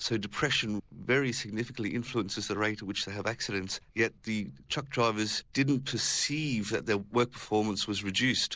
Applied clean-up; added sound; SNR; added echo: none; none; none; none.